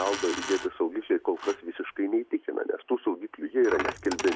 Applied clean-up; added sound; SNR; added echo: none; Coin (dropping); 10 dB; none.